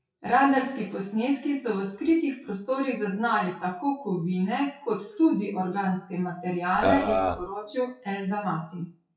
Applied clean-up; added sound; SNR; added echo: classical method WPE with log-MMSE.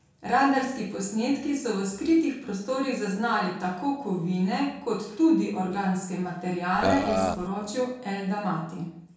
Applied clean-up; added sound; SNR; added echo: none; Burping, eructation; -1 dB; reverberation time 0.5 s.